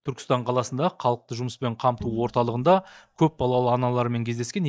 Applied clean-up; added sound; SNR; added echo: neural mask model DeepFilterNet 3.